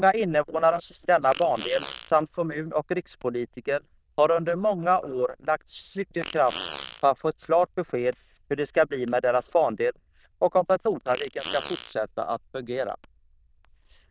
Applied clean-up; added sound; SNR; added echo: neural diffusion model UNIVERSE++.